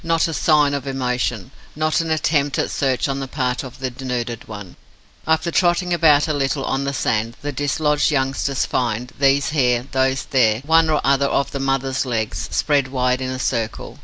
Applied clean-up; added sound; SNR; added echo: none; none; none; none.